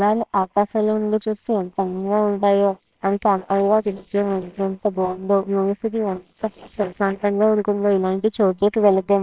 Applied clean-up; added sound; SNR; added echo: neural separator model SepFormer WHAMR!.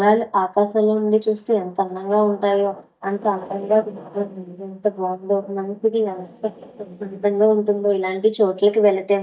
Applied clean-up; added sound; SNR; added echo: neural mask model DeepFilterNet 3.